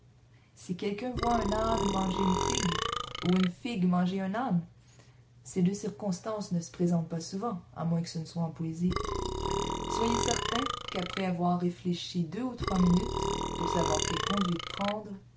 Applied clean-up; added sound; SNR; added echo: none; Burping, eructation; 1 dB; none.